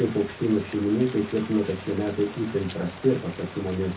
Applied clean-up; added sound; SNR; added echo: none; Rain; 15 dB; reverberation time 0.3 s.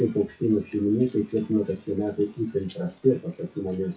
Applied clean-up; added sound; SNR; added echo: classical method WPE with log-MMSE.